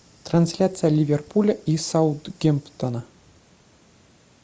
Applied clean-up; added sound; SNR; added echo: none; none; none; none.